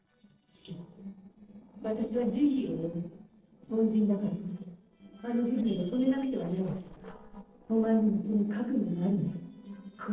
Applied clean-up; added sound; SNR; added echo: neural separator model SepFormer DNS4.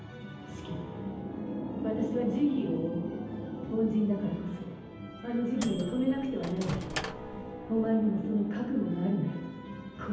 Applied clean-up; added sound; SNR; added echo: none; Microwave oven; 10 dB; reverberation time 0.8 s.